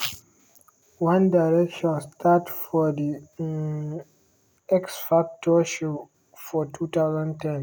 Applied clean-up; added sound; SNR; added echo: none; none; none; none.